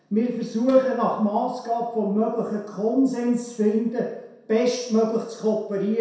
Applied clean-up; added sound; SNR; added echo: none; none; none; reverberation time 0.7 s.